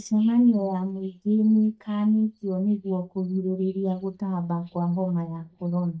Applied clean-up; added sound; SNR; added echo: neural mask model DeepFilterNet 3.